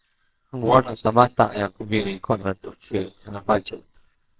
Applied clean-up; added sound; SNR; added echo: neural separator model SepFormer WHAMR!.